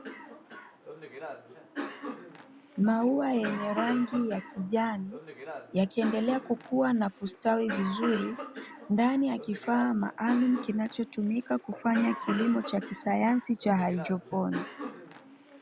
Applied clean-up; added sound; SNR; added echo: none; Cough; 11 dB; none.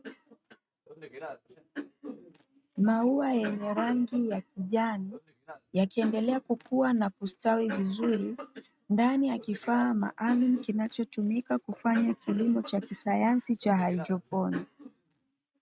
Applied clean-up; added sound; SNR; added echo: neural mask model RNNoise.